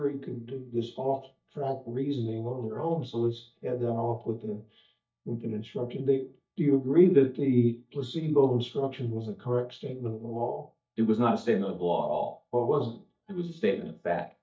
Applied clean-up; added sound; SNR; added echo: neural mask model DeepFilterNet 3.